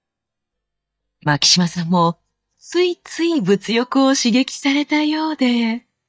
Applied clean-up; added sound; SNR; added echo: neural mask model DeepFilterNet 3.